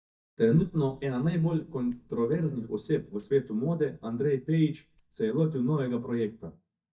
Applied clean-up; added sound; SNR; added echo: neural mask model DeepFilterNet 3.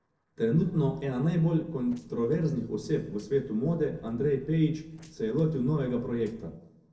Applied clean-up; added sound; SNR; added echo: neural separator model SepFormer DNS4.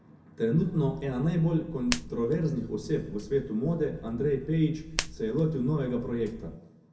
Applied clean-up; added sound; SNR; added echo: none; Hands; 12 dB; reverberation time 0.3 s.